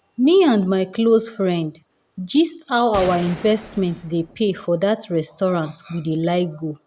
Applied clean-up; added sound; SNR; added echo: none; Gunshot, gunfire; 15 dB; none.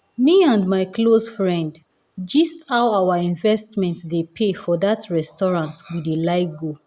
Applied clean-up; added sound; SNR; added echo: none; none; none; none.